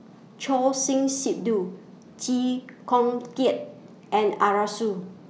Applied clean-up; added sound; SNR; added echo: none; none; none; none.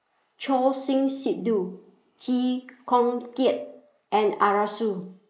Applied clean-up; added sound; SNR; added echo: neural mask model Resemble Enhance denoiser.